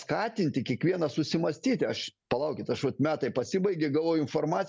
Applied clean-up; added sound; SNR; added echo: none; none; none; none.